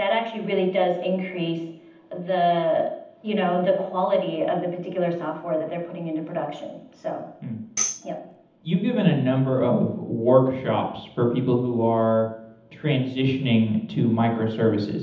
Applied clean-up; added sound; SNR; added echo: none; Tambourine; 9 dB; reverberation time 0.8 s.